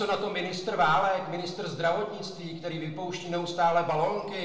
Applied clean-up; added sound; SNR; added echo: none; none; none; reverberation time 0.8 s.